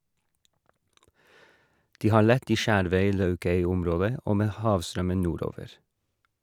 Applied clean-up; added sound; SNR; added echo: none; none; none; none.